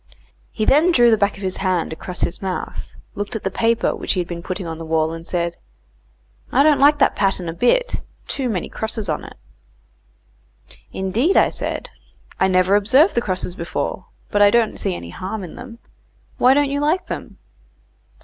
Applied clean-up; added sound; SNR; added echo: none; none; none; none.